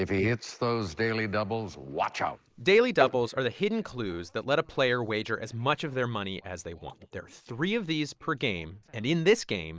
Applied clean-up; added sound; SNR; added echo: neural mask model Resemble Enhance denoiser.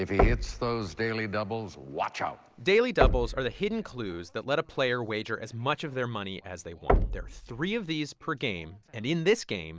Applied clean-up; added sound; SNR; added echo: none; Knock; 2 dB; none.